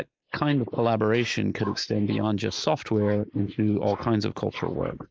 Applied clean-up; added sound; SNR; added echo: neural mask model Resemble Enhance denoiser.